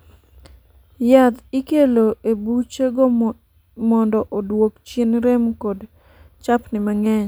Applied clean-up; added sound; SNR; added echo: none; none; none; none.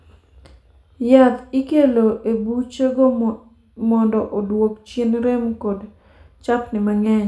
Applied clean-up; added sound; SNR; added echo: none; none; none; reverberation time 0.4 s.